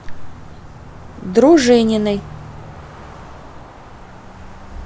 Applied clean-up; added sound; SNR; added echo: none; Car passing by; 17 dB; none.